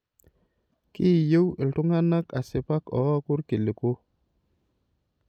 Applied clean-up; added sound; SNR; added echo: none; none; none; none.